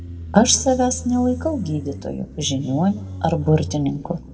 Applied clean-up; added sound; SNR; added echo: none; Motorcycle; 12 dB; reverberation time 1.8 s.